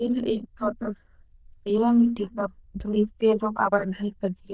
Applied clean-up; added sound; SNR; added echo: neural diffusion model UNIVERSE++.